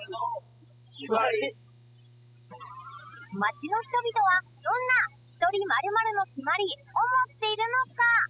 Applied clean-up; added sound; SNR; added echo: classical method spectral subtraction.